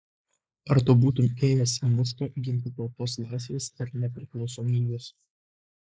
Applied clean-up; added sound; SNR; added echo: neural mask model Resemble Enhance denoiser.